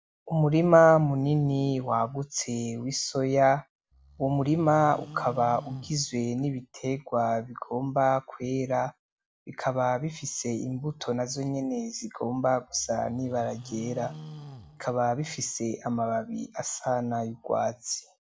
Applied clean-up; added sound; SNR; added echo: none; Livestock, farm animals, working animals; 18 dB; none.